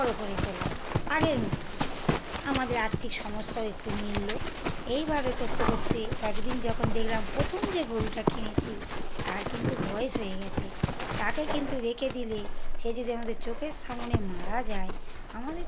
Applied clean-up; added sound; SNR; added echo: none; Livestock, farm animals, working animals; -4 dB; none.